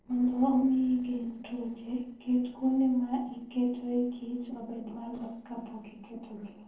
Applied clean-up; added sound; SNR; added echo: neural separator model SepFormer DNS4.